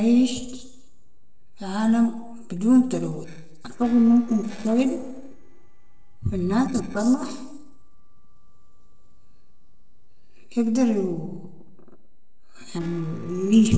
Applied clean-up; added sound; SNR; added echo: neural separator model SepFormer DNS4.